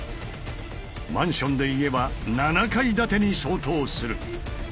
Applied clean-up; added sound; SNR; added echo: none; none; none; none.